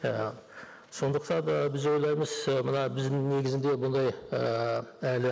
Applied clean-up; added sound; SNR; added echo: none; none; none; none.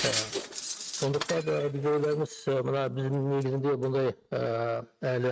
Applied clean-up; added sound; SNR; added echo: neural mask model RNNoise.